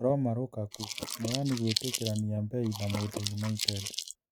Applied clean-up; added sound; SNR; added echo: neural mask model RNNoise.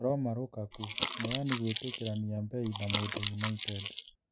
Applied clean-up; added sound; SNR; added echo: none; Crumpling, crinkling; -4 dB; none.